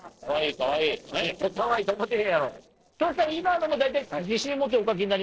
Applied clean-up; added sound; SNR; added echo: neural separator model SepFormer DNS4.